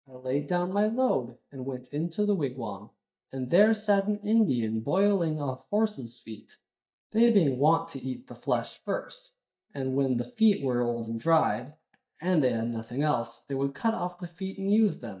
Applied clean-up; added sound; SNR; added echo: neural mask model DeepFilterNet 3.